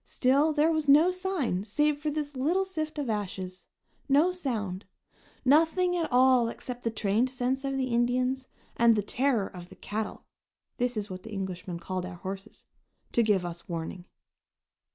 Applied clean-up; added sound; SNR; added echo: none; none; none; none.